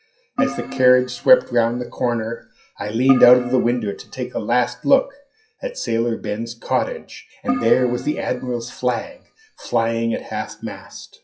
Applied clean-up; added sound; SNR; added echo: classical method WPE with log-MMSE.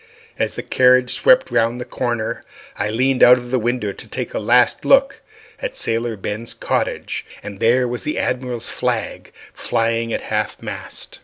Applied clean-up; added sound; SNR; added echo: none; none; none; none.